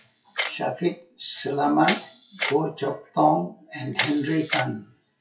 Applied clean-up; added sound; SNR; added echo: classical method WPE with log-MMSE.